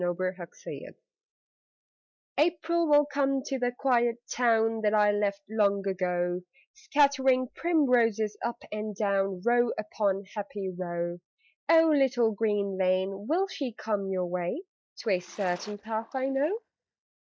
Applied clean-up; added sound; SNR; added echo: neural mask model DeepFilterNet 3.